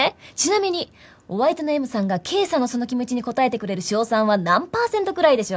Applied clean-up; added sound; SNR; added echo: none; none; none; none.